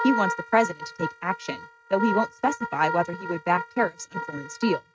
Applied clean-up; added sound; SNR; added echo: neural mask model RNNoise.